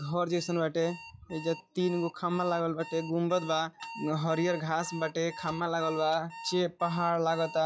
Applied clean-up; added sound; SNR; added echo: classical method log-MMSE.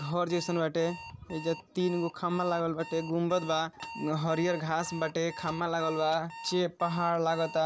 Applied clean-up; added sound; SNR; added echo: none; Alarm; 16 dB; none.